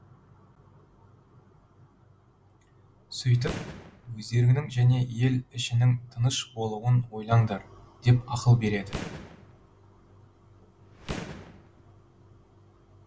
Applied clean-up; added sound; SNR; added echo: none; Fireworks; 14 dB; none.